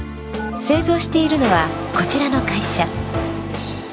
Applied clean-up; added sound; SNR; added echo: none; Telephone; 17 dB; none.